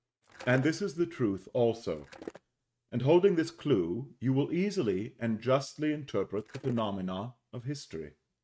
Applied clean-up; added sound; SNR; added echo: neural mask model RNNoise.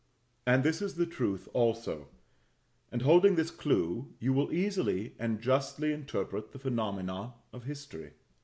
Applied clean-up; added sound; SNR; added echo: none; none; none; none.